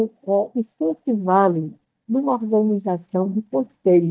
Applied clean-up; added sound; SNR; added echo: neural mask model DeepFilterNet 3.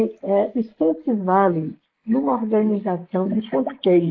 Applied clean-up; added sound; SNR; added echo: neural mask model Resemble Enhance denoiser.